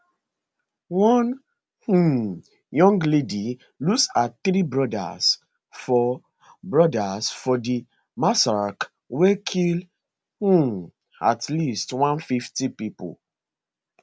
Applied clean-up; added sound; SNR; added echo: none; none; none; none.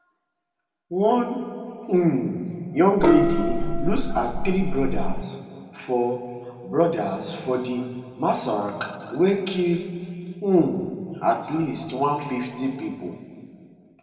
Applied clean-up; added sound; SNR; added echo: none; Gong; -3 dB; reverberation time 2.0 s.